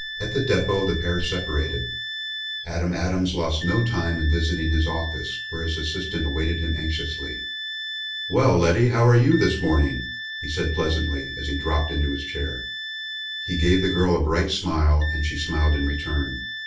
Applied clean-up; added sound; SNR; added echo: none; Wind instrument, woodwind instrument; 10 dB; reverberation time 0.3 s.